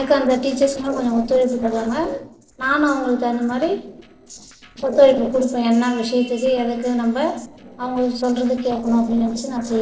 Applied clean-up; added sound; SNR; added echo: neural separator model SepFormer DNS4.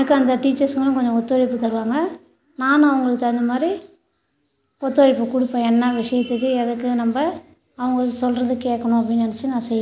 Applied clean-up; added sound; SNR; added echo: none; none; none; none.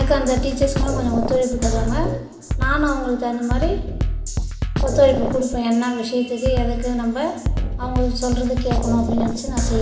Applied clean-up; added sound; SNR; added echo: none; Drum kit; 1 dB; reverberation time 1.3 s.